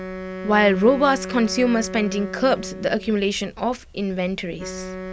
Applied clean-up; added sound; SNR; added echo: none; Wind instrument, woodwind instrument; 12 dB; none.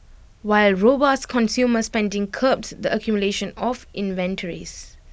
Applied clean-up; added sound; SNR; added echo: none; none; none; none.